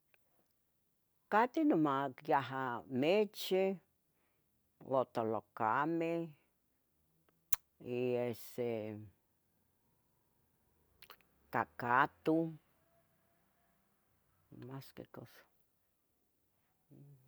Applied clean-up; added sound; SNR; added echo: none; none; none; none.